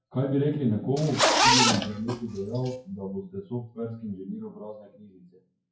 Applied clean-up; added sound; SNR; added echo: classical method WPE with log-MMSE.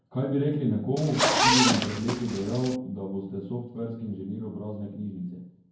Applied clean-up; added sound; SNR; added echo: none; Zipper (clothing); -3 dB; reverberation time 0.9 s.